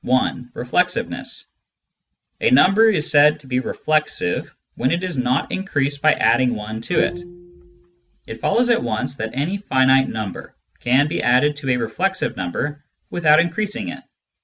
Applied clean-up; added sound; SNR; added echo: none; Bowed string instrument; 11 dB; none.